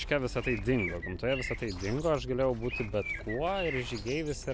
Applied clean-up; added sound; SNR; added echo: none; Bird; 10 dB; none.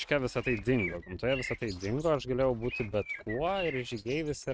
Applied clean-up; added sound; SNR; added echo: neural mask model RNNoise.